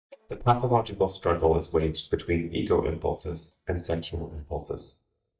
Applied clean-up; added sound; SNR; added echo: neural mask model DeepFilterNet 3.